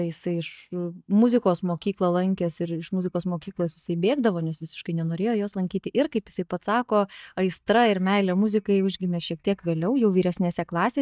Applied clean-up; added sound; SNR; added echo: neural mask model DeepFilterNet 3.